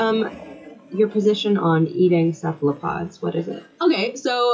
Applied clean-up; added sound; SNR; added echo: classical method WPE with log-MMSE.